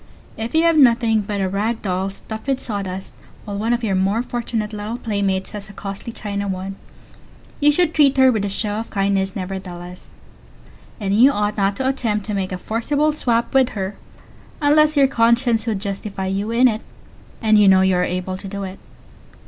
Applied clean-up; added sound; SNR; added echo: none; none; none; none.